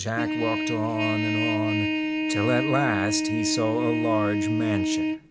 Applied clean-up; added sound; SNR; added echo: none; Trumpet; -2 dB; none.